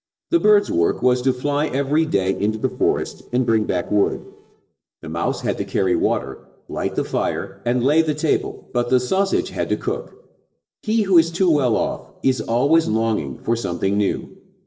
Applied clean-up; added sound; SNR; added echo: neural separator model SepFormer DNS4.